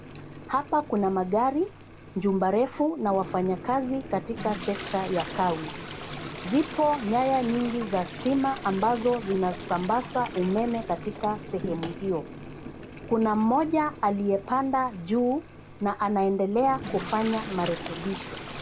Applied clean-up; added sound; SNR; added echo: none; Toilet flush + Boiling; 12 dB; none.